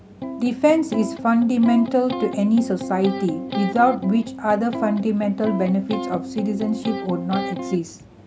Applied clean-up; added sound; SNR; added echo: none; Electric guitar; 8 dB; none.